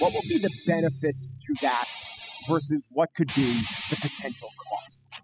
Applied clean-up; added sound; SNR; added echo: classical method spectral subtraction.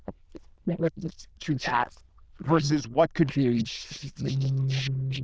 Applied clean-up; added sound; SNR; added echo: neural diffusion model UNIVERSE++.